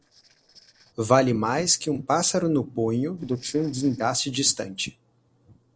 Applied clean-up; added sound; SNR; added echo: neural separator model SepFormer DNS4.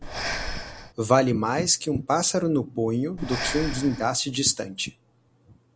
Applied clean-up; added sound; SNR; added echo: none; Breathing; 9 dB; none.